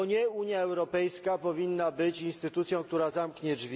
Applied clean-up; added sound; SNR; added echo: none; none; none; none.